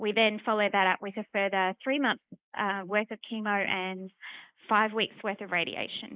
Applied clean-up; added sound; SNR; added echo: neural mask model Resemble Enhance denoiser.